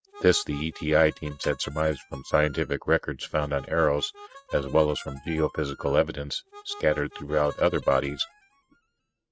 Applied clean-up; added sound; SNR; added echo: neural mask model RNNoise.